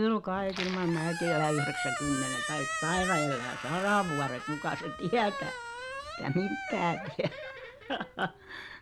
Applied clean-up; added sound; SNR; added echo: none; Squeak; 5 dB; none.